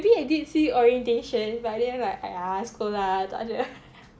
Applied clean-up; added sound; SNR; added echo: none; none; none; none.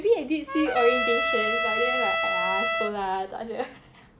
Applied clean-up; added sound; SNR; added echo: none; Trumpet; -1 dB; none.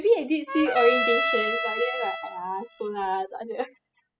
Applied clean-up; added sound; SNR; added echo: classical method spectral subtraction.